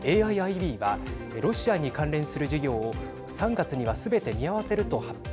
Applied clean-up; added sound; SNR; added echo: none; none; none; none.